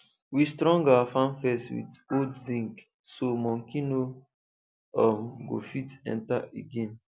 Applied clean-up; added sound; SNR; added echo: none; none; none; none.